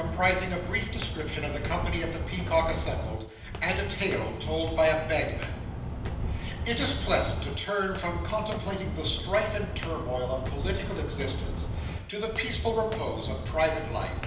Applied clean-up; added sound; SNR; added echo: none; Walk, footsteps; 4 dB; reverberation time 0.9 s.